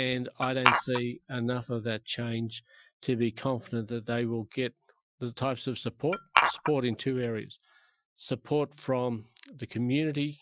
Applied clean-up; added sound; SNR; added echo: classical method Wiener filter.